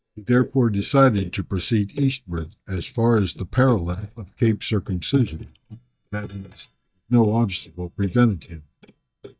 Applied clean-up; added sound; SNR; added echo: neural mask model DeepFilterNet 3.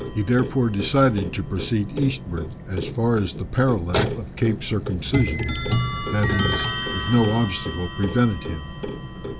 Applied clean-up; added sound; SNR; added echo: none; Clock; 4 dB; none.